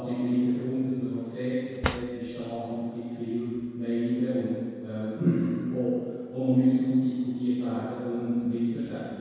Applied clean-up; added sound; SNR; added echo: none; Drawer open or close; 7 dB; reverberation time 2.0 s.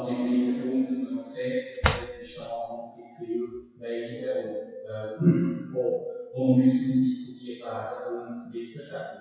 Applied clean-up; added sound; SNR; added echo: classical method WPE with log-MMSE.